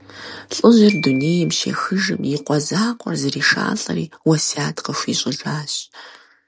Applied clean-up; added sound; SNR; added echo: none; Glockenspiel; 18 dB; none.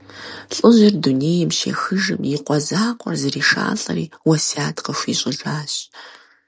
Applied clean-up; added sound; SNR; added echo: none; none; none; none.